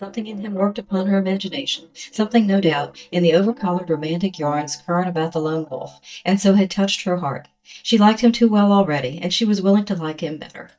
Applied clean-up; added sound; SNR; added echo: neural mask model DeepFilterNet 3.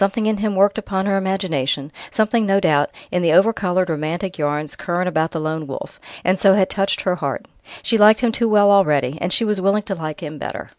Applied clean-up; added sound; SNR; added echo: none; none; none; none.